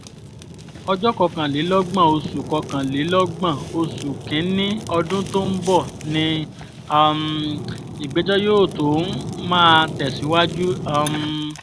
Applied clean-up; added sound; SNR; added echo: none; Fire; 10 dB; none.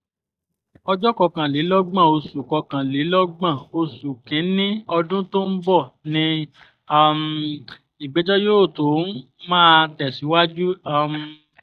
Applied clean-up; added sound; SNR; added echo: neural mask model DeepFilterNet 3.